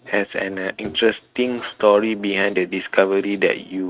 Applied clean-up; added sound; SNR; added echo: neural mask model RNNoise.